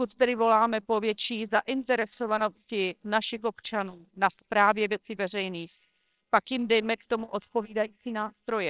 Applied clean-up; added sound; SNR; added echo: neural separator model SepFormer WHAMR!.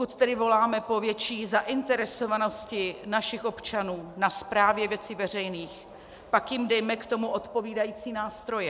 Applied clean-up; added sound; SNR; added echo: none; none; none; none.